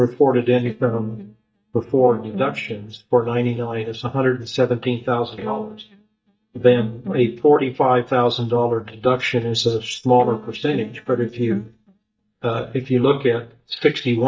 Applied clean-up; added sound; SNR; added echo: neural mask model DeepFilterNet 3.